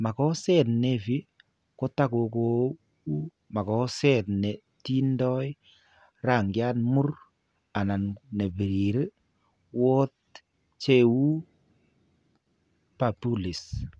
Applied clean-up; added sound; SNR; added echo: none; none; none; none.